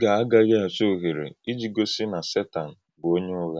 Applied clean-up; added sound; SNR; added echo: none; none; none; none.